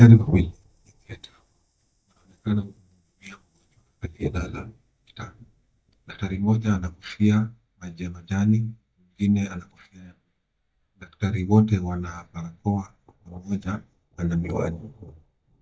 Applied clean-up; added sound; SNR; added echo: neural mask model DeepFilterNet 3.